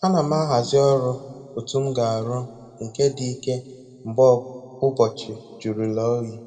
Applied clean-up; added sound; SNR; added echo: none; none; none; reverberation time 1.6 s.